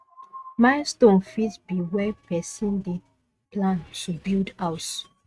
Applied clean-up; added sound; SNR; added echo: neural mask model RNNoise.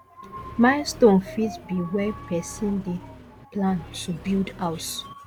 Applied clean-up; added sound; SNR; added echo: none; Accelerating, revving, vroom; 17 dB; none.